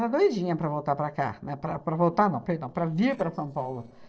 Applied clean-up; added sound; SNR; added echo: neural separator model SepFormer DNS4.